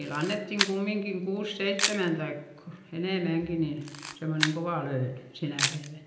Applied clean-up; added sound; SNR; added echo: none; Camera; 5 dB; reverberation time 0.7 s.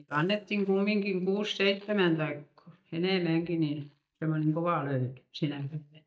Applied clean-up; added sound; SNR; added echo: neural mask model DeepFilterNet 3.